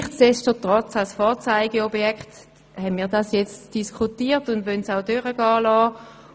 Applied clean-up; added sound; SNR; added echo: none; none; none; none.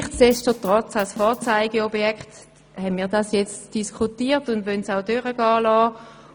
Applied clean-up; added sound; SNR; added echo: none; Drum / Drum kit; 17 dB; none.